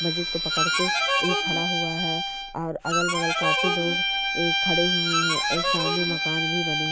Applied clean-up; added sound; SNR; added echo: none; Harmonica + Bowed string instrument; -5 dB; none.